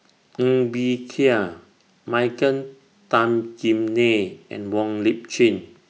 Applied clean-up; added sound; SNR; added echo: none; none; none; none.